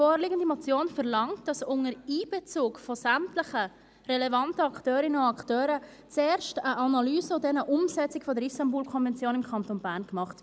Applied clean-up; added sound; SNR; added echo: none; none; none; none.